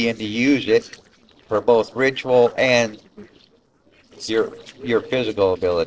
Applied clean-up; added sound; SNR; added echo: neural separator model SepFormer DNS4.